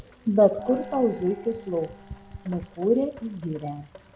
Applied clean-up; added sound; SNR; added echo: none; Gong + Rain; 17 dB; none.